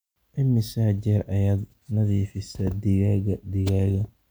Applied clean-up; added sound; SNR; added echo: none; none; none; none.